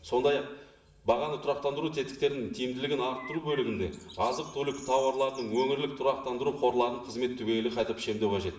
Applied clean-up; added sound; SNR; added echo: none; Bird; 19 dB; reverberation time 0.8 s.